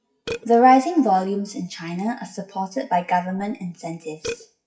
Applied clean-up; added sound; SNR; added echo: classical method WPE with log-MMSE.